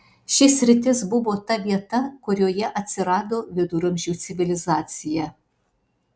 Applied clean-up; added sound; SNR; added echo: none; none; none; none.